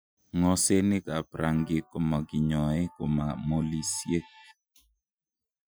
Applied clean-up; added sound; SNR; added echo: classical method Wiener filter.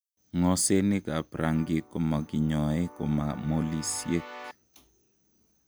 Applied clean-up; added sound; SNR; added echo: none; Keyboard (musical); 18 dB; none.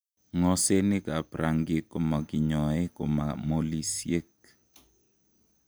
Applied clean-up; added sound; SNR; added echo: none; none; none; none.